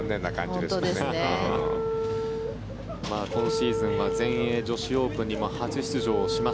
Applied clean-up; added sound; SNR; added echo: none; Wind instrument, woodwind instrument; 3 dB; none.